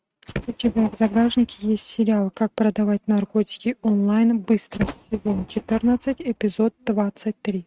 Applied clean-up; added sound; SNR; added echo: neural mask model RNNoise.